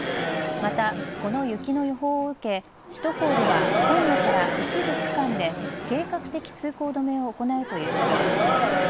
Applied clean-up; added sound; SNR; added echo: none; Crowd; -1 dB; none.